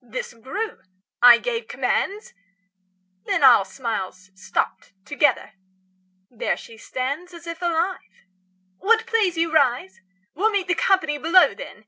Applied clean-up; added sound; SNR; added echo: none; none; none; none.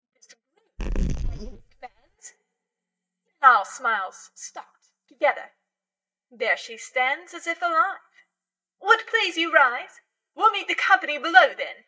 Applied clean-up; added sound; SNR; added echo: neural mask model DeepFilterNet 3.